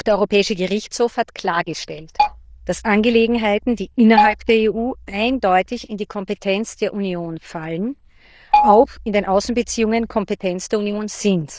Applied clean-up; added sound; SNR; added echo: neural diffusion model UNIVERSE++.